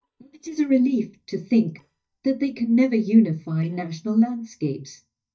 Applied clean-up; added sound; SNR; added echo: neural mask model DeepFilterNet 3.